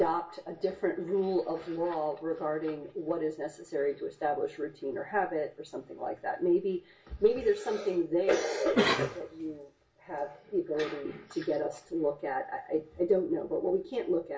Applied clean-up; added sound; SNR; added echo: none; Cough; 2 dB; reverberation time 0.2 s.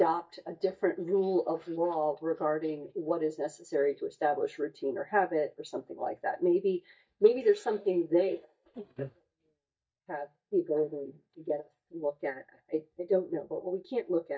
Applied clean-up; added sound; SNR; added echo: neural mask model DeepFilterNet 3.